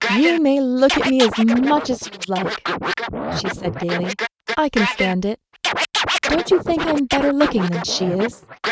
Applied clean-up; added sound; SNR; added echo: neural mask model RNNoise.